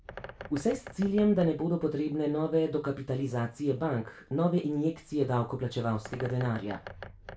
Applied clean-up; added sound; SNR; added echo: none; Bird; 18 dB; reverberation time 0.3 s.